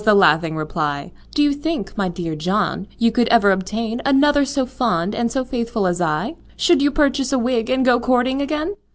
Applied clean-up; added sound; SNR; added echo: none; none; none; none.